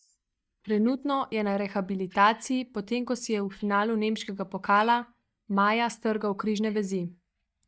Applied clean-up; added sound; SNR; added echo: neural mask model DeepFilterNet 3.